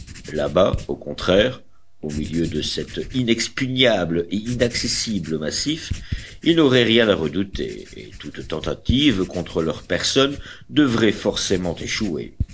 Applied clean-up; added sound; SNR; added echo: none; Writing; 13 dB; none.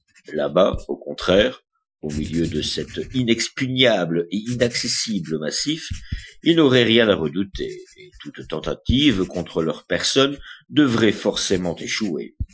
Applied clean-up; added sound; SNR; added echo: classical method Wiener filter.